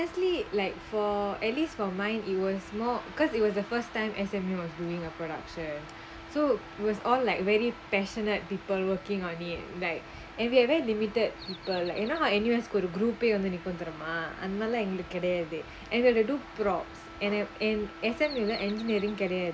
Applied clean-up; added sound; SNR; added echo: none; Bird vocalization, bird call, bird song; 17 dB; none.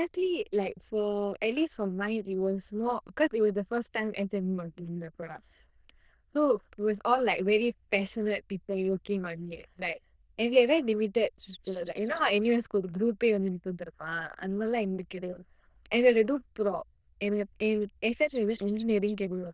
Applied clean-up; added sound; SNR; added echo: neural diffusion model UNIVERSE++.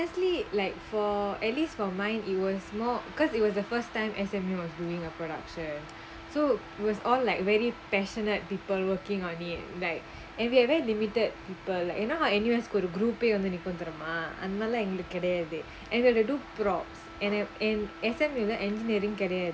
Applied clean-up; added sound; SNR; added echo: none; none; none; none.